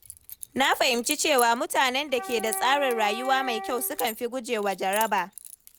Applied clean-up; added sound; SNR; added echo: none; Keys jangling + Wind instrument, woodwind instrument; 12 dB; none.